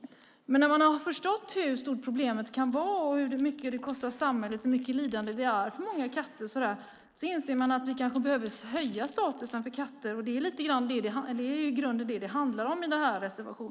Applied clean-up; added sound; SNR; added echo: neural mask model Resemble Enhance denoiser.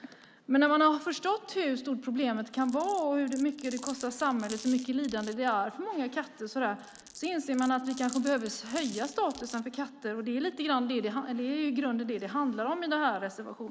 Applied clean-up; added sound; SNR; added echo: none; Glass; 18 dB; none.